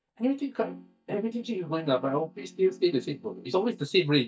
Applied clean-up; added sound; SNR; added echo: neural mask model DeepFilterNet 3.